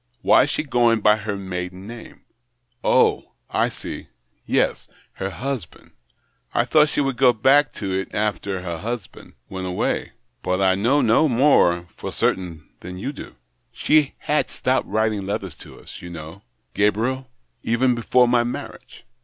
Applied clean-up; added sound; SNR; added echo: none; none; none; none.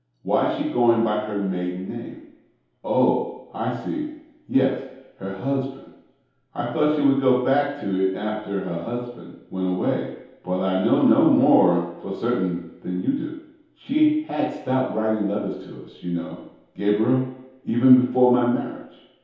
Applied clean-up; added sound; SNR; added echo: none; none; none; reverberation time 0.8 s.